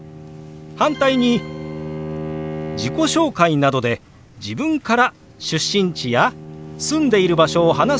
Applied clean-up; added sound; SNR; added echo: none; Bowed string instrument; 12 dB; none.